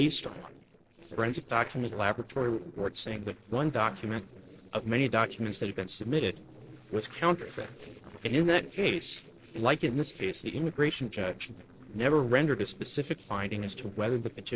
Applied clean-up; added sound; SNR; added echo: neural separator model SepFormer DNS4.